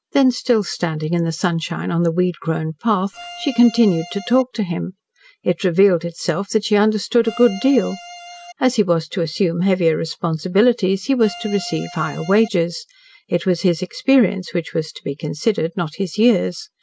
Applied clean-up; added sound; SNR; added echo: none; Bowed string instrument; 16 dB; none.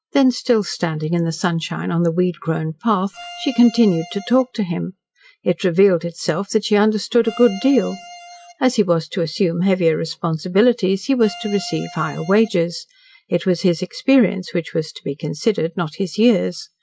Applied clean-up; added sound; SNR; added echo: classical method log-MMSE.